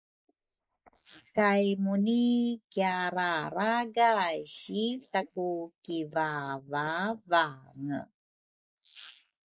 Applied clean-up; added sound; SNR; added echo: neural mask model Resemble Enhance denoiser.